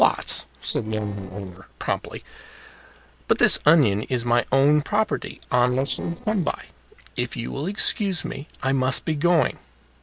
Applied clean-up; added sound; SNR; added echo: neural separator model SepFormer DNS4.